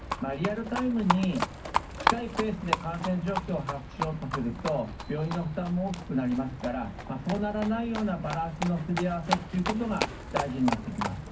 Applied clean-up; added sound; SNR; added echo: none; Livestock, farm animals, working animals; 4 dB; reverberation time 0.3 s.